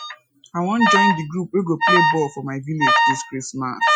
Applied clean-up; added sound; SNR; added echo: classical method Wiener filter.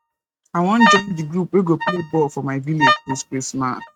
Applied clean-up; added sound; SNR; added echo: neural mask model RNNoise.